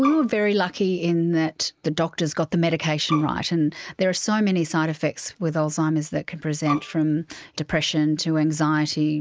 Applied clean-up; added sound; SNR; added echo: neural mask model RNNoise.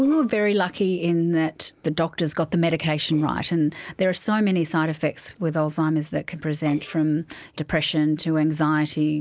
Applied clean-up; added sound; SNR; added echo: neural separator model SepFormer DNS4.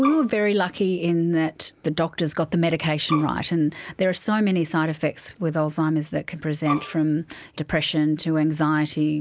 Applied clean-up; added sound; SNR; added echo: none; Bowed string instrument; 10 dB; none.